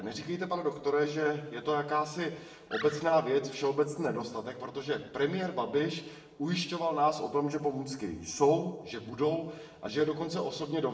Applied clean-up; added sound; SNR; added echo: none; Animal; 12 dB; reverberation time 0.7 s.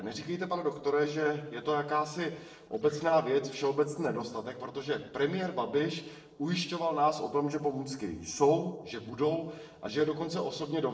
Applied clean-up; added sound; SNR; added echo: neural separator model SepFormer DNS4.